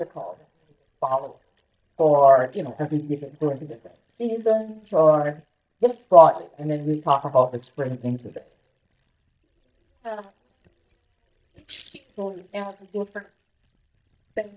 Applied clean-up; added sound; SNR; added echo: neural mask model DeepFilterNet 3.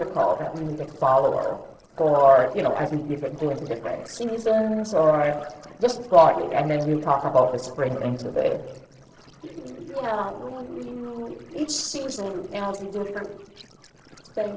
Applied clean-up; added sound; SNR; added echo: neural separator model SepFormer DNS4.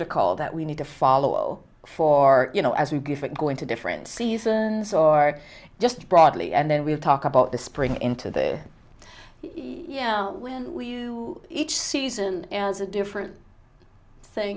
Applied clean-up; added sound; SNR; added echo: none; none; none; none.